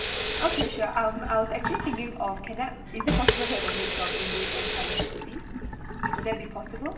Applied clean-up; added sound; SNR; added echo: none; Sink (filling or washing) / Water tap, faucet; -4 dB; reverberation time 0.7 s.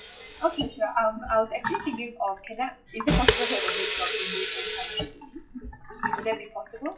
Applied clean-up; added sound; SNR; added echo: classical method WPE with log-MMSE.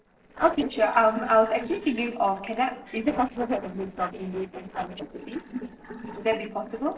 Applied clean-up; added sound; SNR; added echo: neural separator model SepFormer DNS4.